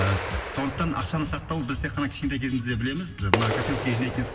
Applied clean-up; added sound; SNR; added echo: none; Clapping; 5 dB; reverberation time 1.6 s.